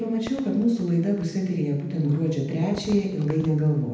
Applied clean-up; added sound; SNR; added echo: none; Fireworks; 20 dB; reverberation time 0.8 s.